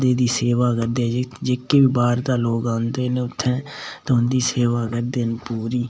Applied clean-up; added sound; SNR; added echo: none; none; none; none.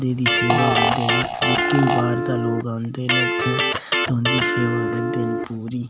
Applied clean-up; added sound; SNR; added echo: none; Electric guitar + Fart; -3 dB; none.